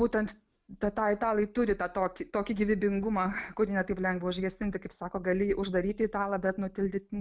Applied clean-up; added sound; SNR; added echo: none; none; none; none.